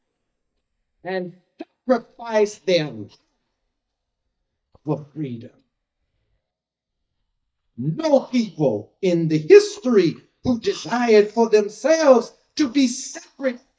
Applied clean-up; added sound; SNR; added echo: neural mask model DeepFilterNet 3.